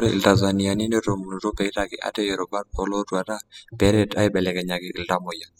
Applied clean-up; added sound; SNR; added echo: classical method spectral subtraction.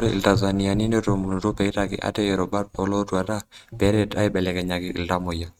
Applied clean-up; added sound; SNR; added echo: neural mask model RNNoise.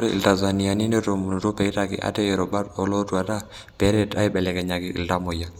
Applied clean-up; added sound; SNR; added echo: none; none; none; none.